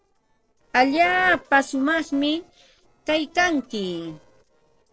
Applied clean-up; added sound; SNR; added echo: neural separator model SepFormer DNS4.